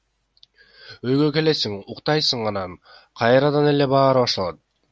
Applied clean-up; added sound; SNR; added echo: none; none; none; none.